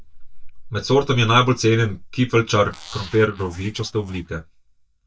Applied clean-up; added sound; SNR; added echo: neural mask model DeepFilterNet 3.